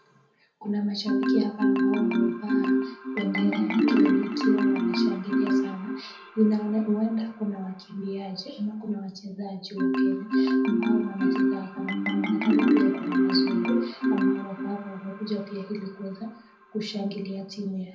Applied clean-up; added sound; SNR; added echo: none; Marimba, xylophone; -5 dB; reverberation time 0.6 s.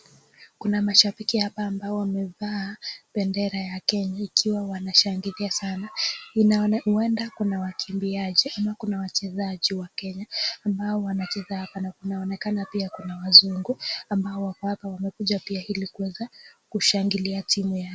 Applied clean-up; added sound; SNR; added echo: none; none; none; none.